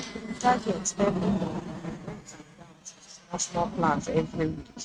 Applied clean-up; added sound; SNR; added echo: neural mask model RNNoise.